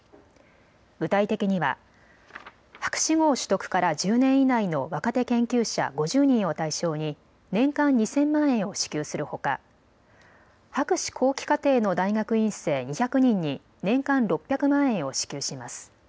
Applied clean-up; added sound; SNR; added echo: none; none; none; none.